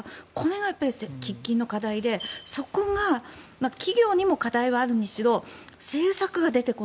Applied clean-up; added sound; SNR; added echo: none; none; none; none.